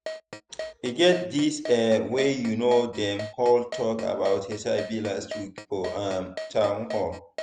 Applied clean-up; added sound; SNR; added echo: none; Keyboard (musical); 13 dB; none.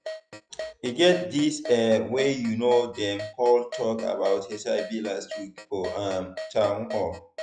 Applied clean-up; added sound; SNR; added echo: classical method log-MMSE.